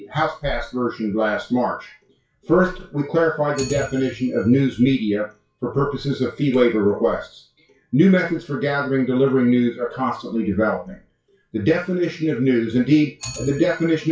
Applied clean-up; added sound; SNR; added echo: classical method WPE with log-MMSE.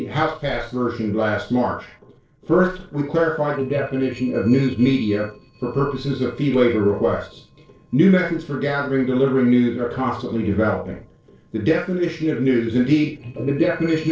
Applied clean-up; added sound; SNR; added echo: neural separator model SepFormer DNS4.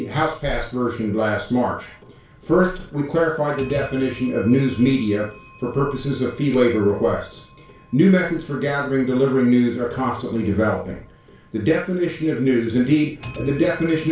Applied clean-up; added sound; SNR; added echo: none; Clock; 19 dB; reverberation time 0.3 s.